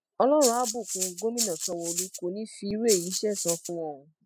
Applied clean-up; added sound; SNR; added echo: classical method spectral subtraction.